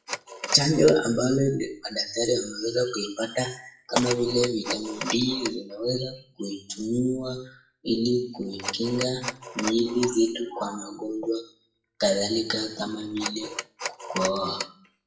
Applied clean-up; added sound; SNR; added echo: classical method WPE with log-MMSE.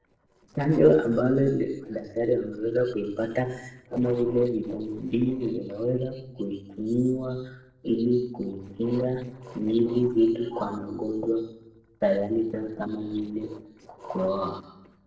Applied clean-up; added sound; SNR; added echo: neural separator model SepFormer DNS4.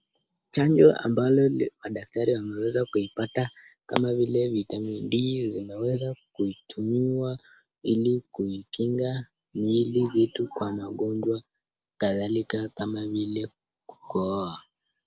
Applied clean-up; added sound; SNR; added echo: none; none; none; none.